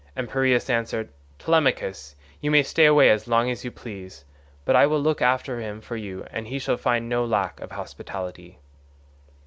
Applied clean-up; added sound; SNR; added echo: none; none; none; none.